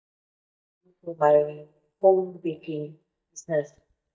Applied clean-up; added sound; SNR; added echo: neural mask model DeepFilterNet 3.